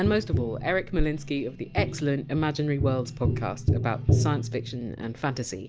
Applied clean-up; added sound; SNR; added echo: none; Tap; 0 dB; none.